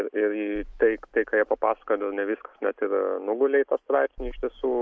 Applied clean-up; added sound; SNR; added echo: none; none; none; none.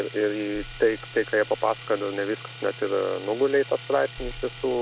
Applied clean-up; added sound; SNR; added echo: none; Domestic sounds, home sounds; 12 dB; none.